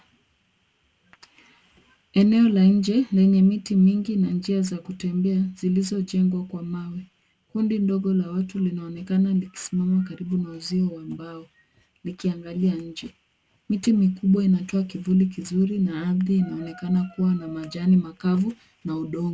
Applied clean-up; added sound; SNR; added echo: none; none; none; none.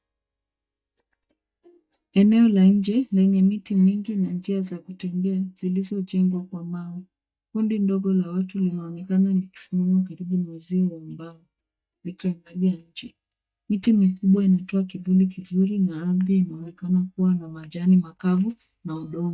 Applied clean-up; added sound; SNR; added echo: neural mask model DeepFilterNet 3.